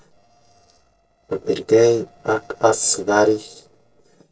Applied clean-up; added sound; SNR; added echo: neural separator model SepFormer DNS4.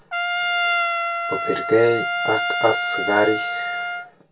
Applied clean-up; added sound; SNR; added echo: none; Trumpet; 0 dB; reverberation time 0.1 s.